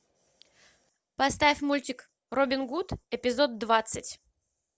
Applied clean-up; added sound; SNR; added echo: none; none; none; none.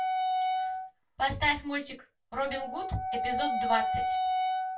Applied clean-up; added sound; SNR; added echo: none; Wind instrument, woodwind instrument; -2 dB; reverberation time 0.2 s.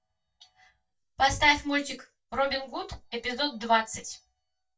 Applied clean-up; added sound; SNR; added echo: neural mask model DeepFilterNet 3.